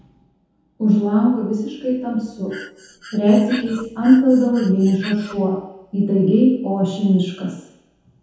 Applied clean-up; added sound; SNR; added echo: none; Breathing; 18 dB; reverberation time 0.8 s.